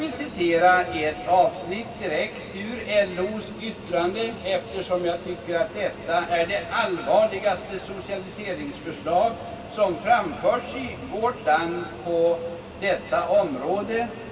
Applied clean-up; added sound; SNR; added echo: none; Fixed-wing aircraft, airplane; 15 dB; reverberation time 2.4 s.